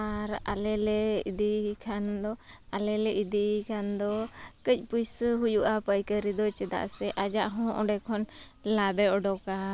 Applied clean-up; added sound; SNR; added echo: none; none; none; none.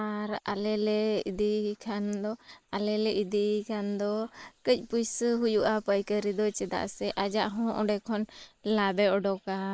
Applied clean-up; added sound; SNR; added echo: neural mask model Resemble Enhance denoiser.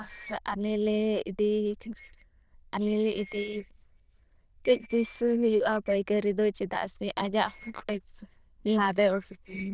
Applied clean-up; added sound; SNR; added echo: neural diffusion model UNIVERSE++.